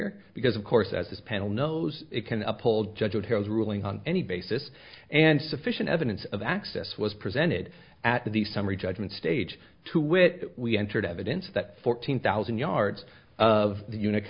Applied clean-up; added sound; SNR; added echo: none; none; none; none.